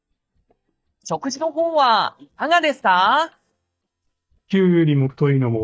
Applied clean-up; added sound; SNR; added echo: neural mask model DeepFilterNet 3.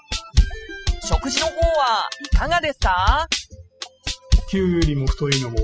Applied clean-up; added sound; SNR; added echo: classical method spectral subtraction.